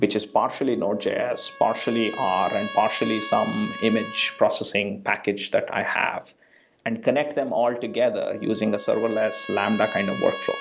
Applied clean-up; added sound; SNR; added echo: none; Trumpet; 14 dB; none.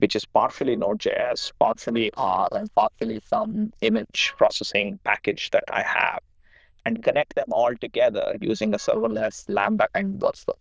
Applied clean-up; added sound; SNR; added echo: neural diffusion model UNIVERSE++.